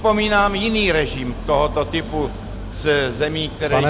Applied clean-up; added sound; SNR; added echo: none; Engine starting / Motor vehicle (road) + Train; 10 dB; none.